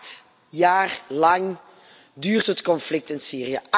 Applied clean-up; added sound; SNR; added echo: none; none; none; none.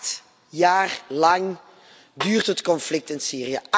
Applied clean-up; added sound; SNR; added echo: none; Snare drum; 13 dB; none.